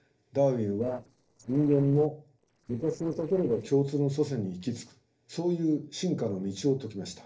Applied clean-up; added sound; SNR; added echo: neural separator model SepFormer DNS4.